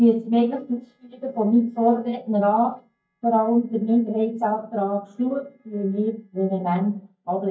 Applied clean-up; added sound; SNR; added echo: neural mask model DeepFilterNet 3.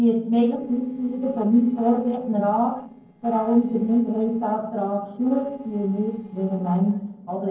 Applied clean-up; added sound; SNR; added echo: neural separator model SepFormer DNS4.